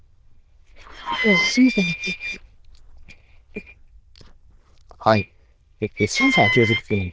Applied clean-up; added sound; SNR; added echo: neural diffusion model UNIVERSE++.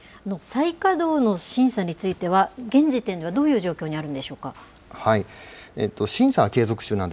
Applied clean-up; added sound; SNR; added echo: none; none; none; none.